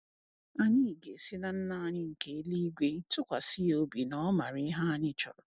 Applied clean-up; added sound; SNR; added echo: none; none; none; none.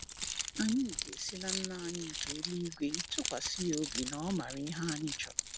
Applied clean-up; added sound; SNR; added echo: none; Keys jangling; -4 dB; none.